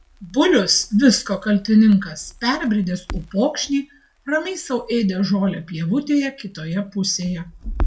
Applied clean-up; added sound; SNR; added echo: none; Crackle; 14 dB; reverberation time 0.1 s.